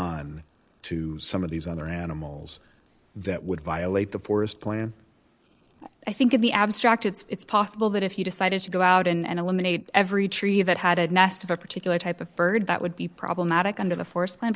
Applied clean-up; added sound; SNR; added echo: neural mask model Resemble Enhance denoiser.